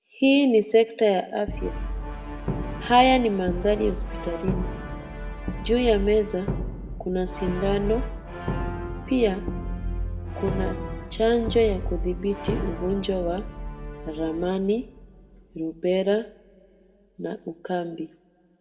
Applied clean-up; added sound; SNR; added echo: none; Brass instrument; 6 dB; reverberation time 0.8 s.